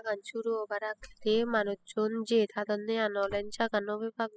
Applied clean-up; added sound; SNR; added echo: classical method spectral subtraction.